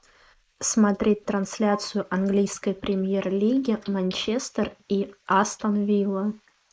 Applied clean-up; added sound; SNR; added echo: neural mask model Resemble Enhance denoiser.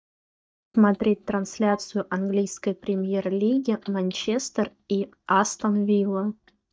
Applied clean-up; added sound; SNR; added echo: neural mask model DeepFilterNet 3.